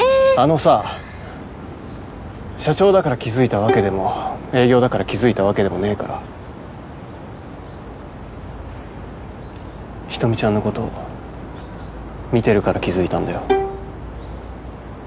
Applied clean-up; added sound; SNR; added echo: none; Bowed string instrument; 5 dB; none.